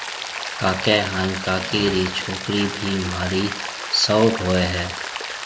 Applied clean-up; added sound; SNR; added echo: none; Rain; 7 dB; none.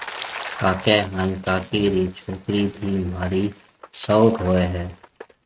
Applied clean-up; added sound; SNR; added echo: neural mask model RNNoise.